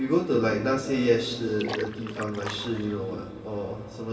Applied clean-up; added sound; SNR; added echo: none; Splash, splatter; 12 dB; reverberation time 2.5 s.